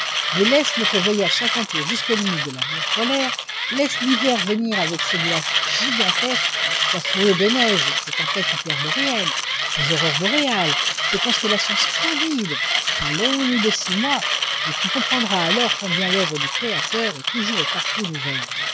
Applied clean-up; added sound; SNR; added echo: none; Mechanisms; -2 dB; none.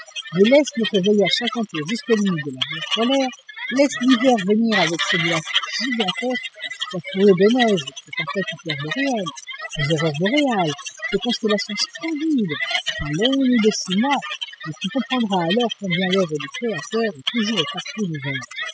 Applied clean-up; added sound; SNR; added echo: classical method spectral subtraction.